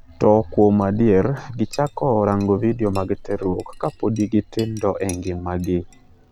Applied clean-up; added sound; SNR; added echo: none; Chink, clink; 17 dB; none.